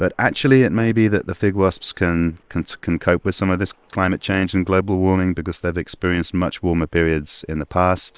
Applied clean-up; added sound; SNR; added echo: neural separator model SepFormer WHAM!.